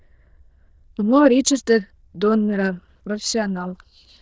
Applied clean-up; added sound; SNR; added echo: neural diffusion model UNIVERSE++.